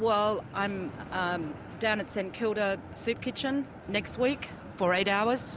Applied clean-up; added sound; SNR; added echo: none; none; none; none.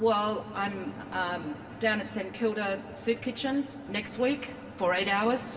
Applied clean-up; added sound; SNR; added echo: none; none; none; reverberation time 1.8 s.